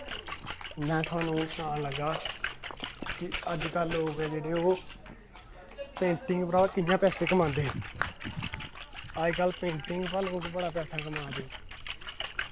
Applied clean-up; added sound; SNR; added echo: none; Splash, splatter; 8 dB; none.